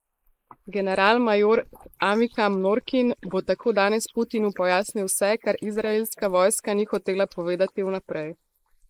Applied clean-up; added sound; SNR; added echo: neural mask model Resemble Enhance denoiser.